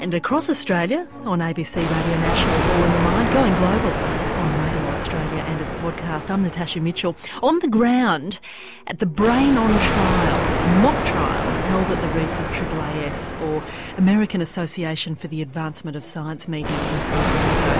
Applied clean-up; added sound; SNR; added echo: none; Thunder; 2 dB; none.